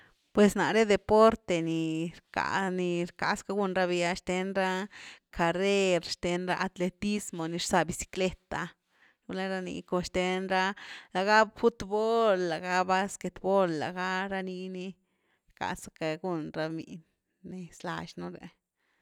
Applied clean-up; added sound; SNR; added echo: none; none; none; none.